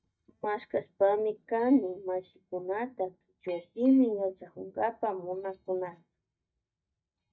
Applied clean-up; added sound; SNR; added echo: neural mask model DeepFilterNet 3.